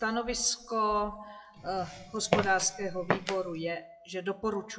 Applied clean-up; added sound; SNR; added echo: classical method WPE with log-MMSE.